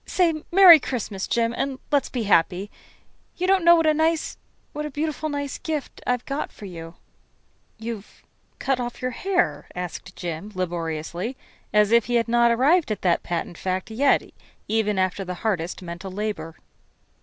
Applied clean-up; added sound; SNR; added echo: none; none; none; none.